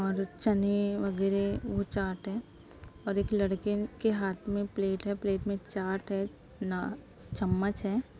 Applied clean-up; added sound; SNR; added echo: none; none; none; none.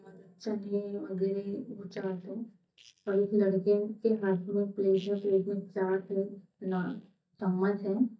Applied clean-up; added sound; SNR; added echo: neural mask model DeepFilterNet 3.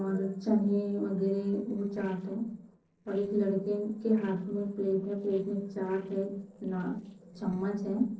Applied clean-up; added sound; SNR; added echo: neural separator model SepFormer DNS4.